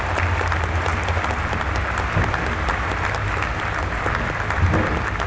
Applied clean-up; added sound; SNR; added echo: none; Applause / Cheering; 1 dB; reverberation time 0.3 s.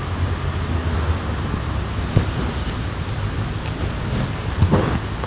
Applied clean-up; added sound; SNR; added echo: none; none; none; none.